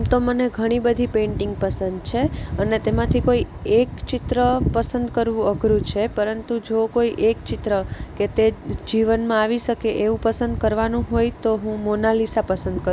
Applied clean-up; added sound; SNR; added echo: none; none; none; none.